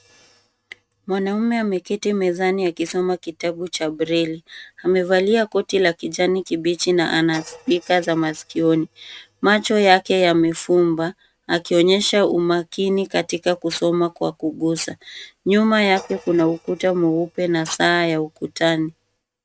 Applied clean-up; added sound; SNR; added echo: neural mask model RNNoise.